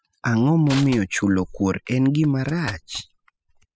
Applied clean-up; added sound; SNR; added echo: classical method spectral subtraction.